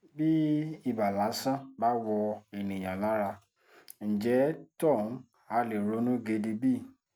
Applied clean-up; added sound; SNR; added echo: none; none; none; none.